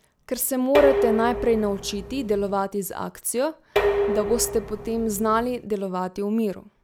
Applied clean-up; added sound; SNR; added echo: none; Dishes, pots, and pans; 4 dB; none.